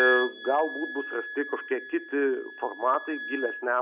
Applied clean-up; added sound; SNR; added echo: none; Wind instrument, woodwind instrument; 6 dB; none.